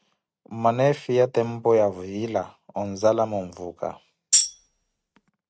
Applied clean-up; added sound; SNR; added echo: neural mask model RNNoise.